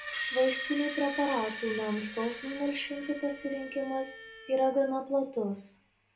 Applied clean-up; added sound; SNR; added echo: none; Screech; 10 dB; reverberation time 0.3 s.